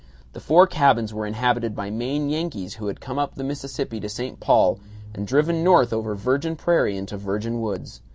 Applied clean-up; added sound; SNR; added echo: none; none; none; none.